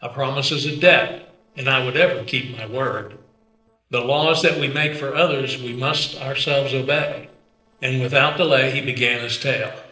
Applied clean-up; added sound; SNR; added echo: neural separator model SepFormer DNS4.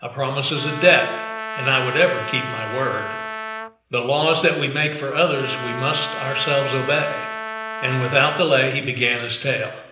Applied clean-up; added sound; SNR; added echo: none; Trumpet; 10 dB; reverberation time 0.9 s.